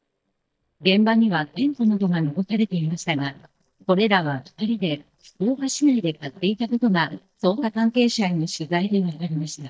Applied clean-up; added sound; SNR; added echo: neural mask model DeepFilterNet 3.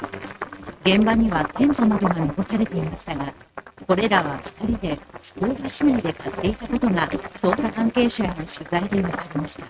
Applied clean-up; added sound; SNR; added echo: neural mask model RNNoise.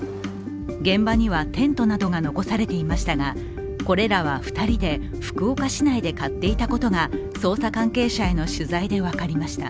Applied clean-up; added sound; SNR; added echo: none; none; none; none.